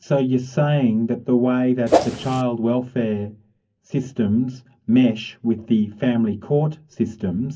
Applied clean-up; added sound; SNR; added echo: none; Whoosh, swoosh, swish; -1 dB; reverberation time 0.3 s.